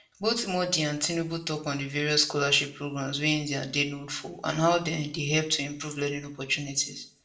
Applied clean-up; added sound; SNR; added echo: none; none; none; reverberation time 0.4 s.